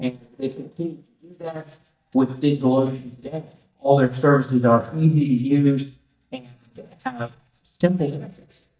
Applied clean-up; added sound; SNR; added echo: neural mask model DeepFilterNet 3.